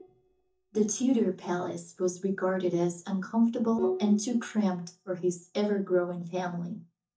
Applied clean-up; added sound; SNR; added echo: neural mask model DeepFilterNet 3.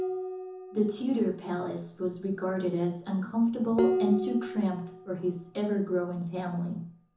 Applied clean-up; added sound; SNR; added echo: none; Dishes, pots, and pans; 6 dB; reverberation time 0.6 s.